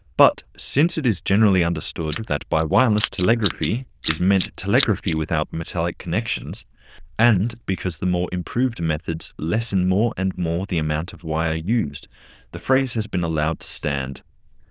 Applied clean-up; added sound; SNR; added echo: neural diffusion model UNIVERSE++.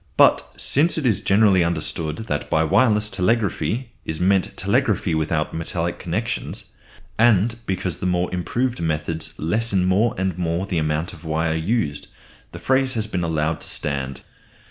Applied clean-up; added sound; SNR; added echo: none; none; none; none.